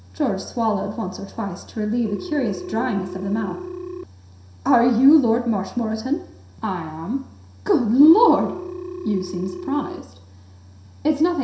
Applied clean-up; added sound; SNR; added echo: none; Telephone; 15 dB; reverberation time 0.7 s.